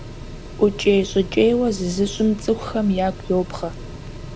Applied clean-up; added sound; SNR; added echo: none; Mechanical fan; 13 dB; none.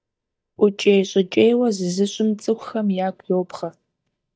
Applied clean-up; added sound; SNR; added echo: neural mask model DeepFilterNet 3.